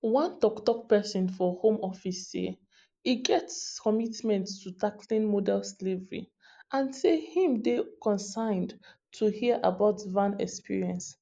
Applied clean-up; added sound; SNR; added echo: neural mask model Resemble Enhance denoiser.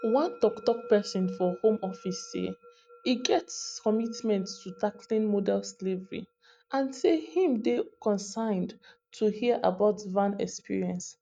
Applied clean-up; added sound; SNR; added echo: neural mask model RNNoise.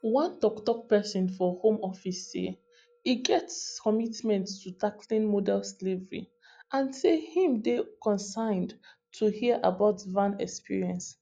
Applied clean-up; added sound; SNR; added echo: classical method log-MMSE.